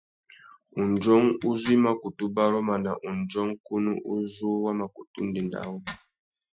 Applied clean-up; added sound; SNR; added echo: classical method Wiener filter.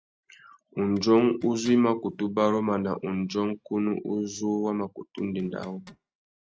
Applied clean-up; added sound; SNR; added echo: neural mask model RNNoise.